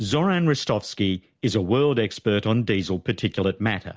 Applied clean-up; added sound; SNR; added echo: none; none; none; none.